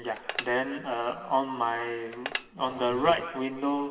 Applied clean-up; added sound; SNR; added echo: none; Telephone; 12 dB; reverberation time 1.4 s.